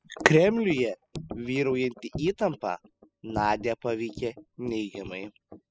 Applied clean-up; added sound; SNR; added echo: classical method spectral subtraction.